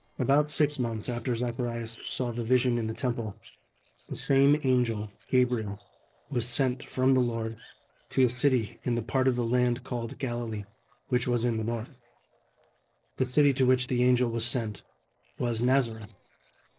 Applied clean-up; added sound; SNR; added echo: neural separator model SepFormer DNS4.